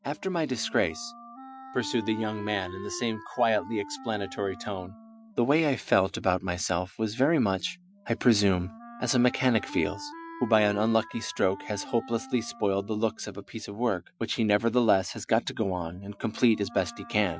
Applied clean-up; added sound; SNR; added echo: classical method Wiener filter.